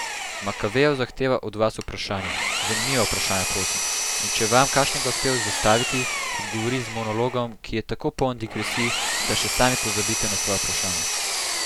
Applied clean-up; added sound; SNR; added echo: none; Engine; 1 dB; none.